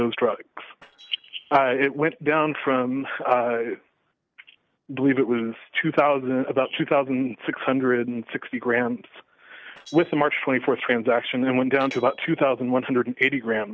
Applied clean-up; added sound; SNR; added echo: neural separator model SepFormer DNS4.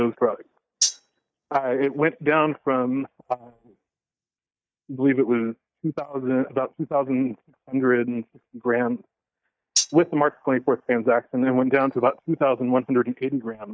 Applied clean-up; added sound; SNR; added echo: neural mask model DeepFilterNet 3.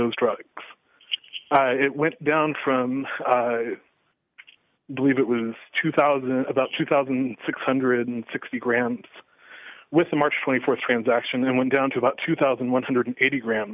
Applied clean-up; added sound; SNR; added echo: none; none; none; none.